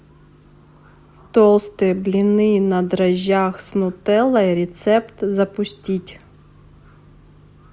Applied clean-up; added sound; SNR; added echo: none; none; none; none.